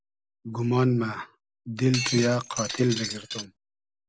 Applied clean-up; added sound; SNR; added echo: none; Shatter; 6 dB; none.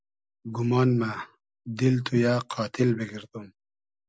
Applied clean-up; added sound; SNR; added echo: none; none; none; none.